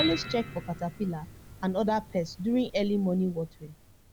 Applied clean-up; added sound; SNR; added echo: none; Piano; 11 dB; none.